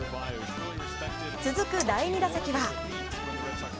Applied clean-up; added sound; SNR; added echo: none; Chink, clink; 17 dB; none.